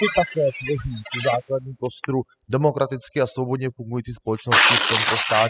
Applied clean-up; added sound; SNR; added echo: classical method spectral subtraction.